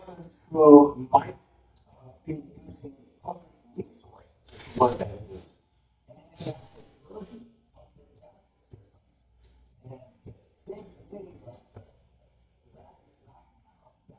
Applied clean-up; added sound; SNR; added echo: neural mask model DeepFilterNet 3.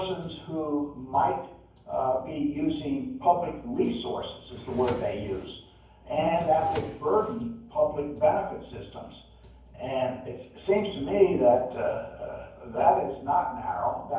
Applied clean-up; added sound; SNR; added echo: none; Drawer open or close; 14 dB; reverberation time 0.9 s.